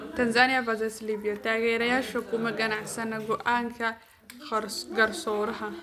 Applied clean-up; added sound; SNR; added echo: none; none; none; none.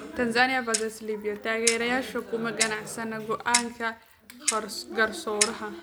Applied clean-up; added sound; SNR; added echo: none; Clock; 5 dB; none.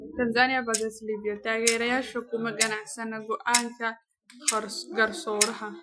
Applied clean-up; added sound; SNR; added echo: classical method Wiener filter.